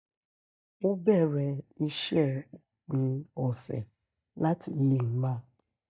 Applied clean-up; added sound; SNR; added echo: neural mask model DeepFilterNet 3.